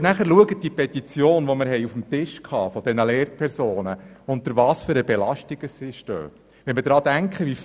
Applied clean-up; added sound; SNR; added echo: none; none; none; none.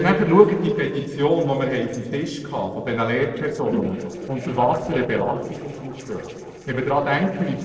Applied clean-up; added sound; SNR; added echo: neural separator model SepFormer DNS4.